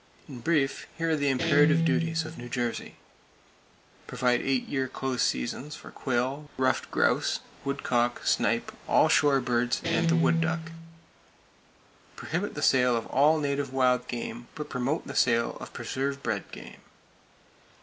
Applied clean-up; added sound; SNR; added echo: none; Guitar; 3 dB; none.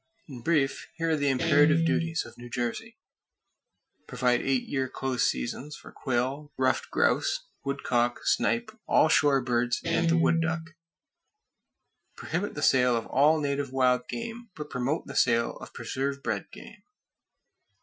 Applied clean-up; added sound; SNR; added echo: classical method Wiener filter.